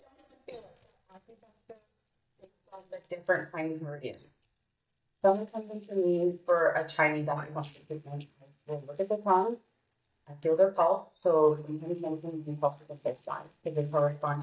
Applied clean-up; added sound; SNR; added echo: neural mask model DeepFilterNet 3.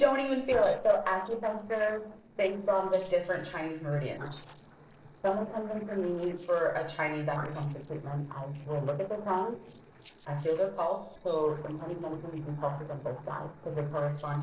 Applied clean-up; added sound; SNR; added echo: neural separator model SepFormer DNS4.